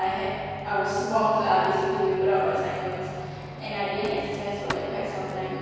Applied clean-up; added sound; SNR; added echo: none; Writing; 19 dB; reverberation time 2.2 s.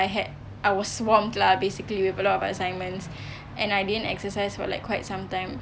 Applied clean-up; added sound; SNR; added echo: none; none; none; none.